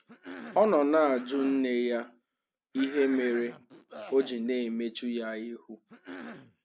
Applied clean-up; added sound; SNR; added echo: none; Cough; 17 dB; none.